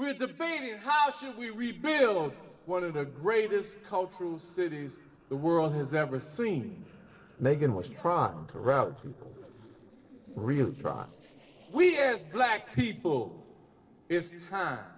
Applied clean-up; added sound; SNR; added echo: neural separator model SepFormer DNS4.